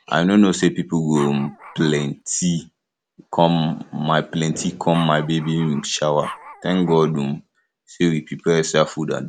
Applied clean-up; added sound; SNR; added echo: none; Dog; 17 dB; none.